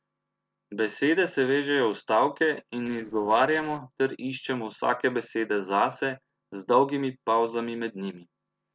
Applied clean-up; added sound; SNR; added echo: neural separator model SepFormer DNS4.